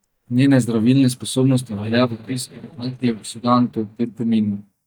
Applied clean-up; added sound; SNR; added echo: neural mask model DeepFilterNet 3.